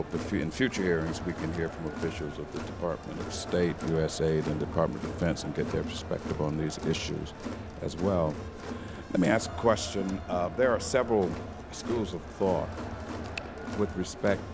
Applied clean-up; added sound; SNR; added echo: none; Crowd; 7 dB; none.